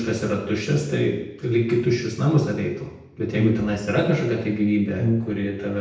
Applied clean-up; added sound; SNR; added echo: none; Brass instrument; 2 dB; reverberation time 0.8 s.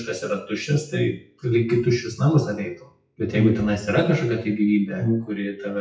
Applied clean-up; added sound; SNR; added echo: classical method WPE with log-MMSE.